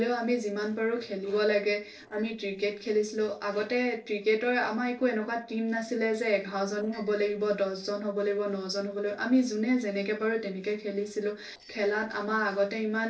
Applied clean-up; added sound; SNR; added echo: neural separator model SepFormer DNS4.